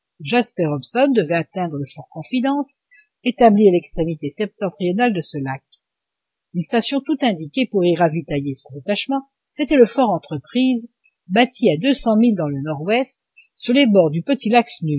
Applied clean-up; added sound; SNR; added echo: none; none; none; none.